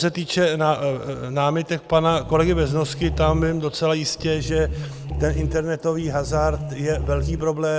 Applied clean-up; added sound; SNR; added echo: none; Growling; 5 dB; none.